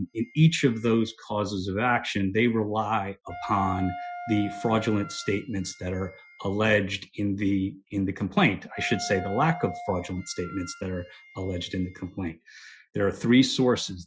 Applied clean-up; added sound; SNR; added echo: classical method Wiener filter.